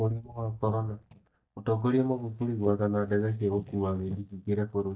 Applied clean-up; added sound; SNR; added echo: neural mask model DeepFilterNet 3.